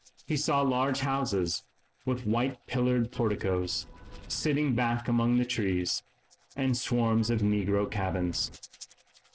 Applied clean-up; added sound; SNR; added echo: neural separator model SepFormer DNS4.